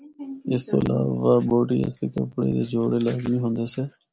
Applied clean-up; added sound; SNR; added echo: none; none; none; none.